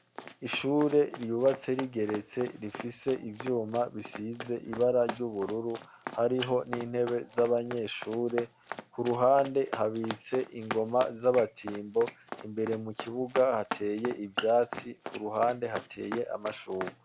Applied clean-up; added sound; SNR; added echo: none; Run; 12 dB; none.